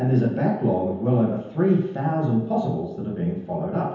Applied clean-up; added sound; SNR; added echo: none; none; none; reverberation time 1.0 s.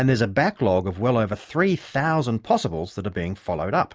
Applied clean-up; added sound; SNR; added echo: none; none; none; none.